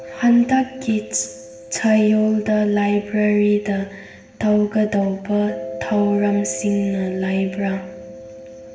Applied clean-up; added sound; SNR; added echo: none; Mallet percussion; 16 dB; reverberation time 1.0 s.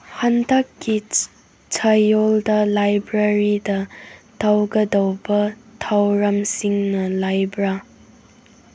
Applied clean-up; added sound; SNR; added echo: none; none; none; none.